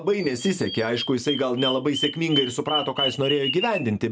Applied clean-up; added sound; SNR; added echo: none; Bird vocalization, bird call, bird song; 7 dB; none.